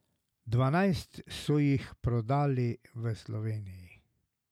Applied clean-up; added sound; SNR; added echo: none; none; none; none.